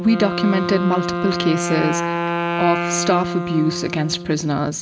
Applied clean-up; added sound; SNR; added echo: none; Wind instrument, woodwind instrument; 3 dB; reverberation time 0.5 s.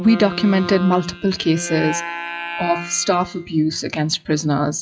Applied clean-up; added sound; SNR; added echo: classical method WPE with log-MMSE.